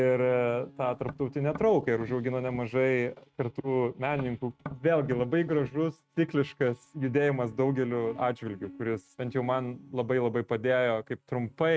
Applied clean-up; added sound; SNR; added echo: neural mask model RNNoise.